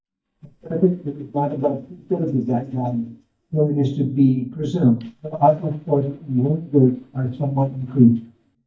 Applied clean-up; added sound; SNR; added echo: neural mask model DeepFilterNet 3.